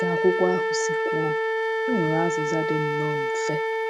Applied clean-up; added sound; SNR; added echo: none; Wind instrument, woodwind instrument; -3 dB; none.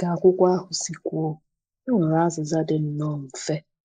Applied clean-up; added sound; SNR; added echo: neural mask model Resemble Enhance denoiser.